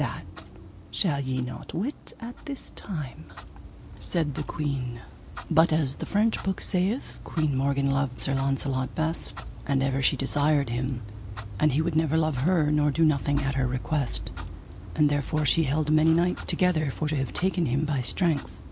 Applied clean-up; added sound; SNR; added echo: none; Clock; 12 dB; none.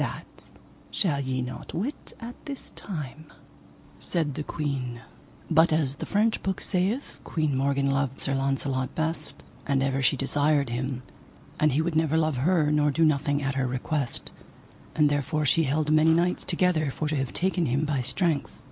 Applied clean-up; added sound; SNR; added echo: none; none; none; none.